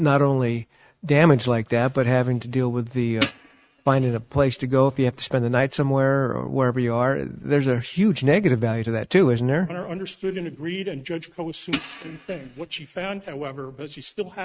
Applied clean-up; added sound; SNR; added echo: neural mask model RNNoise.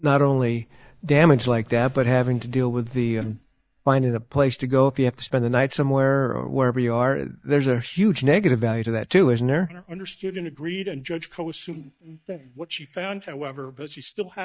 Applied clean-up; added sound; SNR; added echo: neural mask model DeepFilterNet 3.